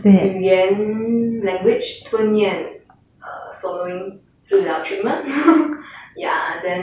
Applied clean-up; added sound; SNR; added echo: none; none; none; none.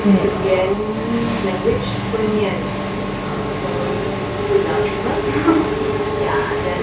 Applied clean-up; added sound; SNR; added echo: none; Engine / Mechanisms; 0 dB; none.